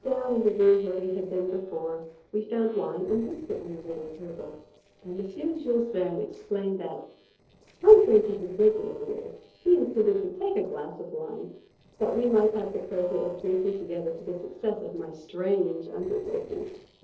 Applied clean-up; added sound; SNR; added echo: neural separator model SepFormer DNS4.